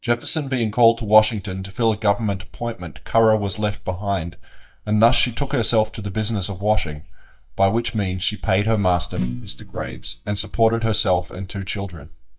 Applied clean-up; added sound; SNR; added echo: neural mask model DeepFilterNet 3.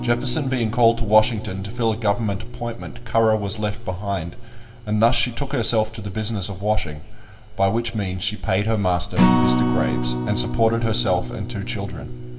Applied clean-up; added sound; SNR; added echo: none; Acoustic guitar; 6 dB; reverberation time 3.0 s.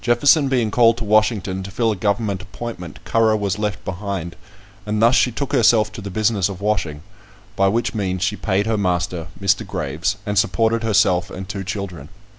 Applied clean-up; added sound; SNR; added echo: none; none; none; none.